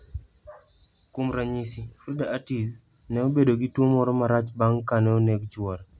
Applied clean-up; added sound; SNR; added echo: none; none; none; none.